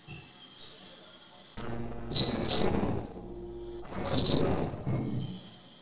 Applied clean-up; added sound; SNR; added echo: neural separator model SepFormer DNS4.